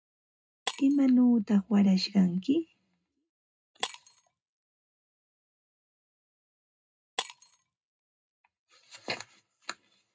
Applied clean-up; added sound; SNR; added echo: none; Shatter; 16 dB; reverberation time 0.2 s.